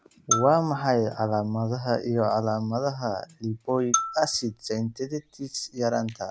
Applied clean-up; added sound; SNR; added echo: none; Marimba, xylophone; 7 dB; none.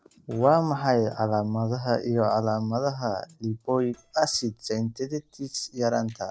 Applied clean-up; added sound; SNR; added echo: neural separator model SepFormer DNS4.